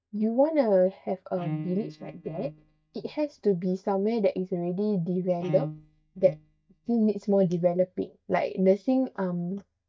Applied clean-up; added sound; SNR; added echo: neural mask model DeepFilterNet 3.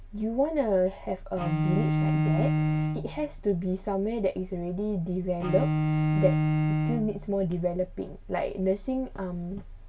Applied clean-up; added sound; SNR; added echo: none; Bowed string instrument; -1 dB; reverberation time 0.2 s.